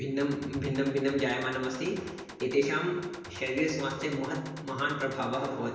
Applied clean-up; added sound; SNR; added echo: none; Gunshot, gunfire; 17 dB; reverberation time 1.0 s.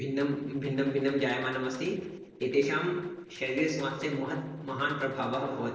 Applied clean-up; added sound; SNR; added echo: neural separator model SepFormer DNS4.